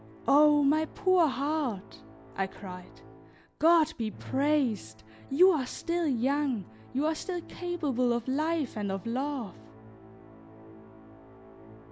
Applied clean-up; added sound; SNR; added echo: none; Musical instrument; 19 dB; none.